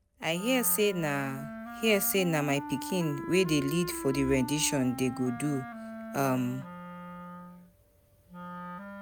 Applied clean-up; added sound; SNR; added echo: none; Wind instrument, woodwind instrument; 10 dB; none.